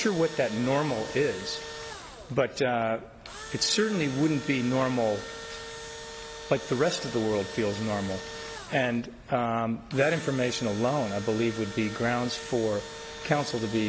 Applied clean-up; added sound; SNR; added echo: none; Engine / Drill; 12 dB; none.